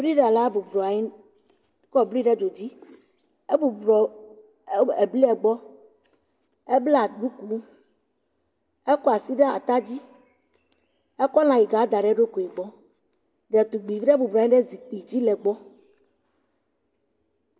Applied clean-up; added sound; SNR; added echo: none; none; none; none.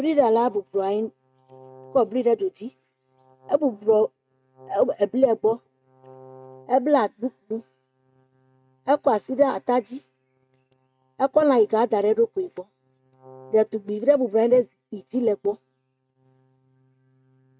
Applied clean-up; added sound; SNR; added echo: neural mask model RNNoise.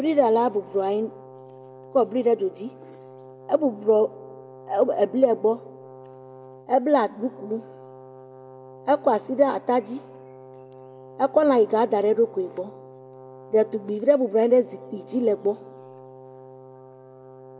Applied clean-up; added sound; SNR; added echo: none; Brass instrument; 20 dB; none.